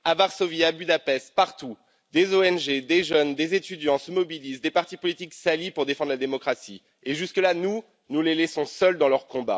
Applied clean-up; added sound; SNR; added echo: none; none; none; none.